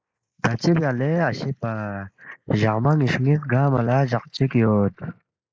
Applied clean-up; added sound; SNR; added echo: neural mask model Resemble Enhance denoiser.